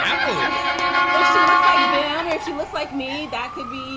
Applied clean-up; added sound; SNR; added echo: none; Motor vehicle (road) / Siren; -5 dB; none.